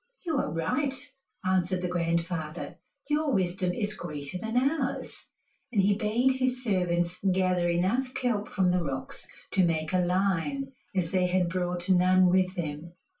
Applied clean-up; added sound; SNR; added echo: none; none; none; reverberation time 0.2 s.